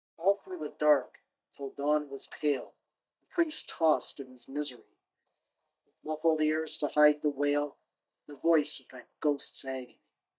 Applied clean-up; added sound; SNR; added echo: neural mask model DeepFilterNet 3.